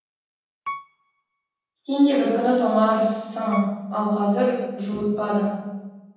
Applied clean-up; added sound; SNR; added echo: none; Piano; 16 dB; reverberation time 1.3 s.